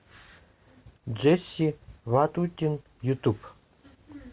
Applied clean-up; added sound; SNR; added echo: none; none; none; none.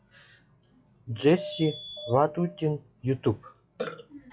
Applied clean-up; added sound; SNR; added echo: classical method log-MMSE.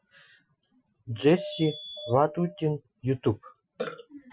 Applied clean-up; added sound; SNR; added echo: classical method Wiener filter.